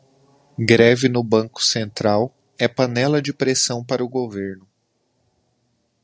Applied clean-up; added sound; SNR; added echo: none; none; none; none.